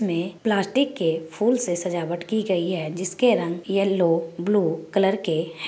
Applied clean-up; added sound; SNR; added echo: none; none; none; none.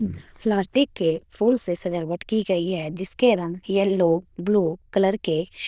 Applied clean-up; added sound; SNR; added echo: neural diffusion model UNIVERSE++.